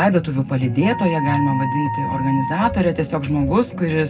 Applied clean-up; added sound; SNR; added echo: none; Wind instrument, woodwind instrument; 9 dB; reverberation time 0.3 s.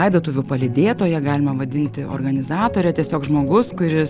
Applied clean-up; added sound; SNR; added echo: none; none; none; none.